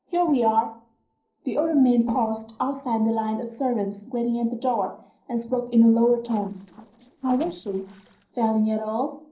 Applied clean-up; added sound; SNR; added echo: neural separator model SepFormer DNS4.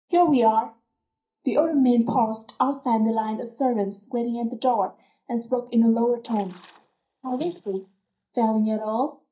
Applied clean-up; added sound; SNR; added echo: neural mask model DeepFilterNet 3.